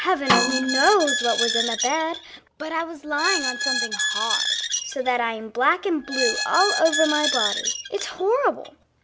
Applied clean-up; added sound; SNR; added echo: none; Squeak + Snare drum; 2 dB; none.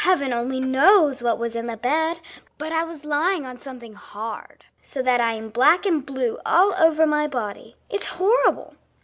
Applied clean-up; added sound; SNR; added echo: none; none; none; none.